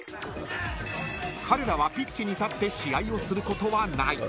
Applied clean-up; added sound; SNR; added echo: none; Burping, eructation; 16 dB; none.